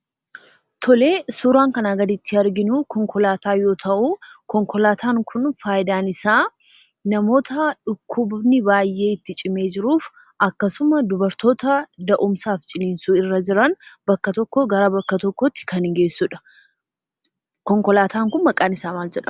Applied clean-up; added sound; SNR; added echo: none; none; none; none.